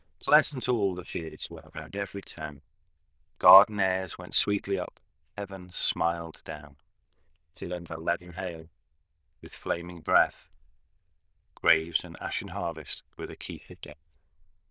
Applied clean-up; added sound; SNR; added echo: neural diffusion model UNIVERSE++.